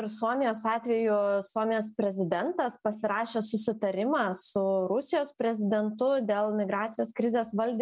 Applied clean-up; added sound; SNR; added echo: none; none; none; none.